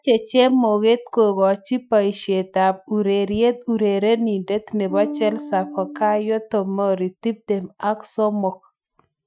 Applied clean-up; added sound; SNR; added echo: classical method Wiener filter.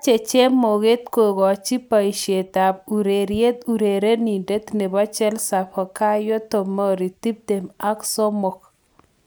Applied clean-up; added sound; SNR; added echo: none; none; none; none.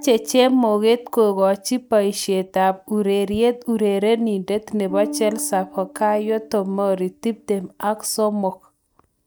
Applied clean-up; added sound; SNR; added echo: neural mask model DeepFilterNet 3.